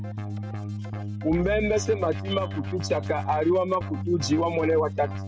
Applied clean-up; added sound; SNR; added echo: none; Keyboard (musical); 6 dB; none.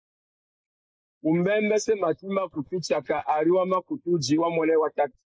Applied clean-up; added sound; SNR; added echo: neural mask model Resemble Enhance denoiser.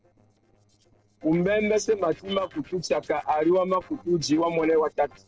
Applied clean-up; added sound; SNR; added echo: neural separator model SepFormer DNS4.